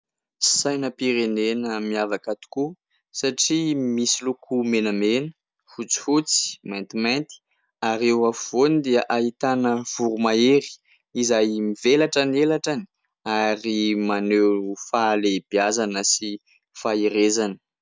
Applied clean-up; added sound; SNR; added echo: none; none; none; none.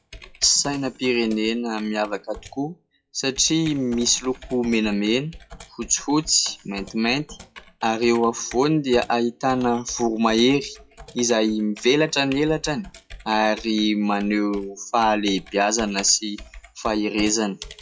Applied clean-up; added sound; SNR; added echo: classical method WPE with log-MMSE.